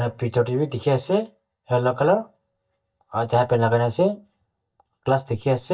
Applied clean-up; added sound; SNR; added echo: neural mask model DeepFilterNet 3.